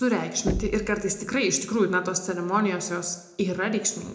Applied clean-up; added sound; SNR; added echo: none; Knock; 9 dB; reverberation time 0.6 s.